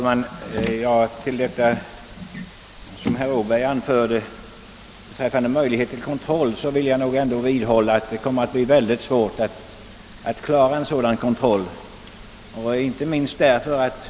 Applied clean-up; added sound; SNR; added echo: none; none; none; none.